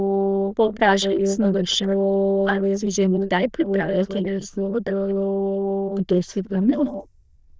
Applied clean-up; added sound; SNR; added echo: neural diffusion model UNIVERSE++.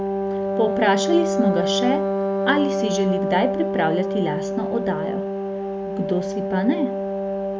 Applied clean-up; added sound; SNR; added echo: none; Wind instrument, woodwind instrument; 0 dB; none.